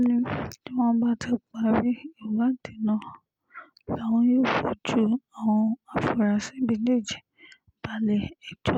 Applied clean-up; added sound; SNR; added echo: none; none; none; none.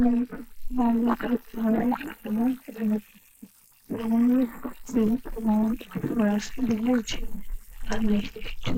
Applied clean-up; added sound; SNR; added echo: neural mask model Resemble Enhance denoiser.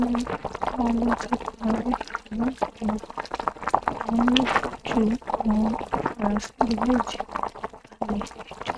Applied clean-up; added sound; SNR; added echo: neural mask model RNNoise.